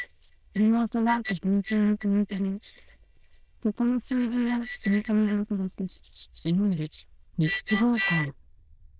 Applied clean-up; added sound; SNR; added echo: neural diffusion model UNIVERSE++.